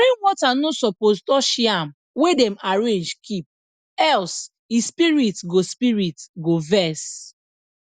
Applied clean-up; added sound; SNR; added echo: none; none; none; none.